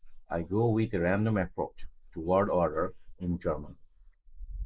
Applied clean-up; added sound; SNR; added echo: neural mask model Resemble Enhance denoiser.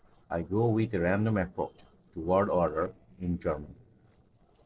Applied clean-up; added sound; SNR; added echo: neural separator model SepFormer DNS4.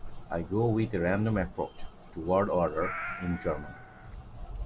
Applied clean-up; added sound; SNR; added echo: none; Meow; 11 dB; none.